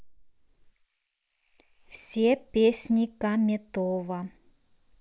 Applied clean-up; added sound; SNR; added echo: neural mask model Resemble Enhance denoiser.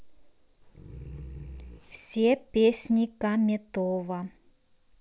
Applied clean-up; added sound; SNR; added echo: none; Growling; 14 dB; none.